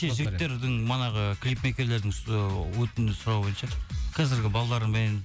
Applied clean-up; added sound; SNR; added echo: none; none; none; none.